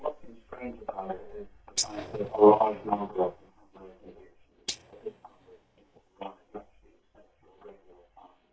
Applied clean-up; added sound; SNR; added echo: neural mask model DeepFilterNet 3.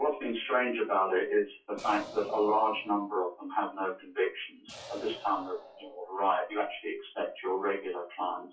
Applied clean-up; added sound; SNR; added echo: classical method WPE with log-MMSE.